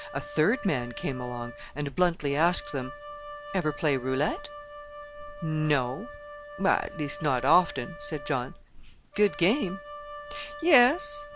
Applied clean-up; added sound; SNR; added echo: none; Wind instrument, woodwind instrument; 14 dB; none.